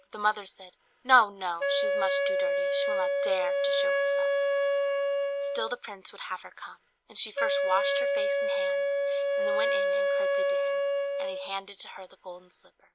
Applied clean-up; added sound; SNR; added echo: none; Wind instrument, woodwind instrument; -4 dB; none.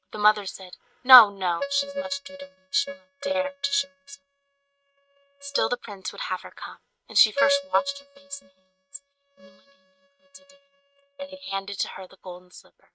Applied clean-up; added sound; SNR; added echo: neural mask model RNNoise.